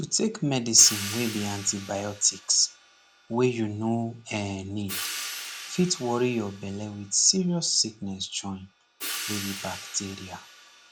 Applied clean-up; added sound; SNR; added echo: none; Hi-hat; 12 dB; none.